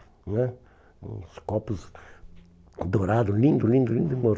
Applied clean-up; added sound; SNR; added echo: none; none; none; none.